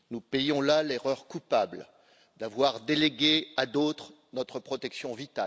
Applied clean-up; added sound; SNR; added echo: none; none; none; none.